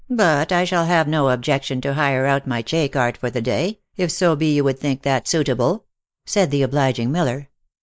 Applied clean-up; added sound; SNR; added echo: neural mask model Resemble Enhance denoiser.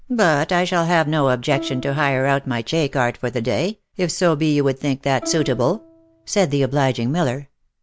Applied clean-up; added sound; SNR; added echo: none; Plucked string instrument; 16 dB; none.